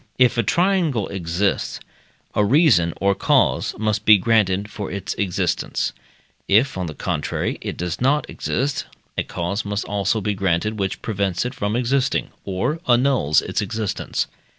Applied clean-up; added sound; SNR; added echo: none; none; none; none.